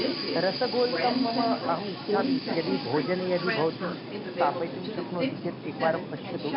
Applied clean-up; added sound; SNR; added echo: none; Subway, metro, underground; 1 dB; none.